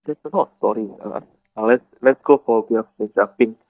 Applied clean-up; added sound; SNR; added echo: neural mask model DeepFilterNet 3.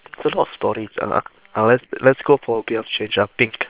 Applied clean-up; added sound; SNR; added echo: neural separator model SepFormer WHAM!.